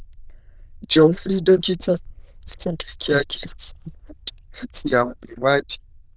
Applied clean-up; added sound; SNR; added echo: neural diffusion model UNIVERSE++.